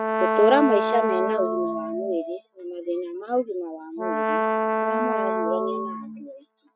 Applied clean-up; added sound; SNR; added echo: classical method Wiener filter.